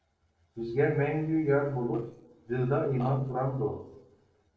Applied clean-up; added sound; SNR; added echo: neural separator model SepFormer DNS4.